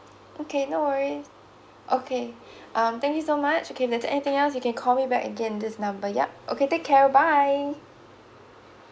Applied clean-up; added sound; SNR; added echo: none; none; none; none.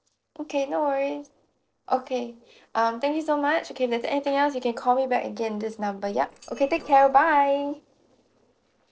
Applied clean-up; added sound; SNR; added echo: neural separator model SepFormer DNS4.